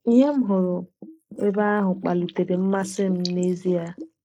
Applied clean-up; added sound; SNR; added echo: neural mask model Resemble Enhance denoiser.